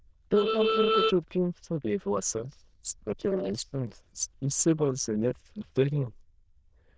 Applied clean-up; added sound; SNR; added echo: neural diffusion model UNIVERSE++.